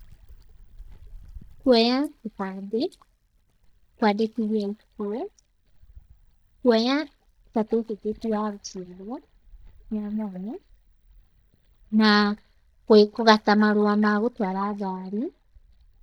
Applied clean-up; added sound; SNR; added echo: neural mask model DeepFilterNet 3.